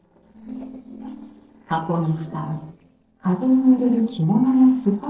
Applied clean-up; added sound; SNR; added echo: neural separator model SepFormer DNS4.